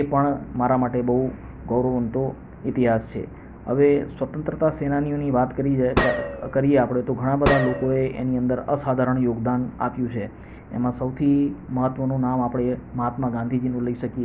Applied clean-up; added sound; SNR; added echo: none; Gunshot, gunfire; 5 dB; none.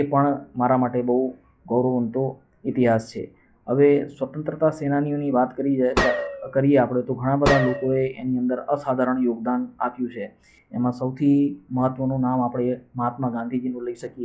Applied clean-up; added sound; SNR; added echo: classical method log-MMSE.